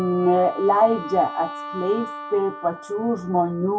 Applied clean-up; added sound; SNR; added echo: none; Wind instrument, woodwind instrument; 13 dB; none.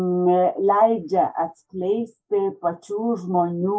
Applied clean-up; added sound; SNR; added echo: neural mask model Resemble Enhance denoiser.